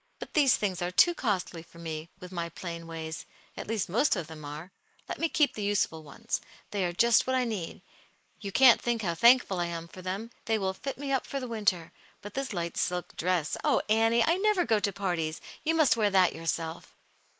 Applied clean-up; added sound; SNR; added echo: neural mask model Resemble Enhance denoiser.